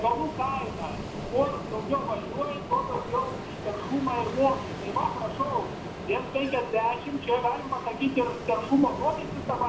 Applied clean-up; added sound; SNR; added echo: none; Ocean; 8 dB; reverberation time 0.5 s.